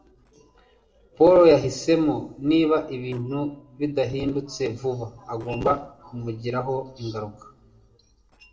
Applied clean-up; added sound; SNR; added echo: neural separator model SepFormer DNS4.